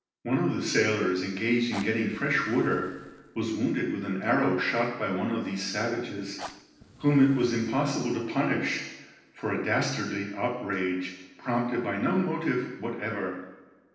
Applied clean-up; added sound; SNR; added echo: neural separator model SepFormer DNS4.